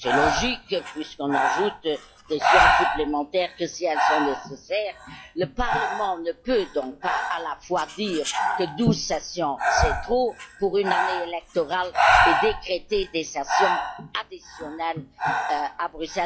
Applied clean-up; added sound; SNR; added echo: classical method log-MMSE.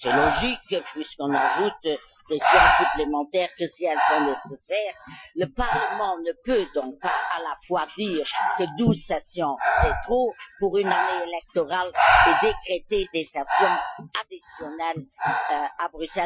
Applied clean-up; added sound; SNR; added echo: classical method Wiener filter.